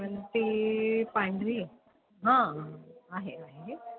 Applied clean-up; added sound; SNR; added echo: none; none; none; none.